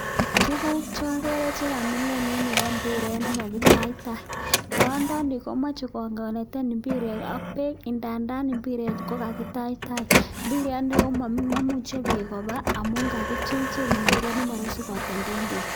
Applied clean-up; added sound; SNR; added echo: none; Printer; -1 dB; none.